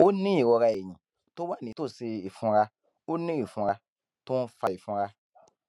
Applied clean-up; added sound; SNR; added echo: none; none; none; none.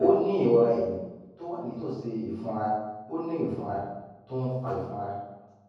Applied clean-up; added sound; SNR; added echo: none; none; none; reverberation time 1.3 s.